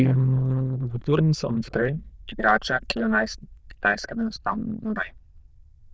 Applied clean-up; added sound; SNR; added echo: neural diffusion model UNIVERSE++.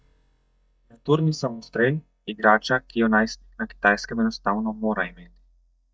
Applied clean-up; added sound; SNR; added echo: neural mask model DeepFilterNet 3.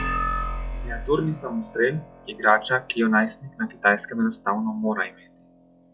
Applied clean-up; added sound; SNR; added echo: classical method log-MMSE.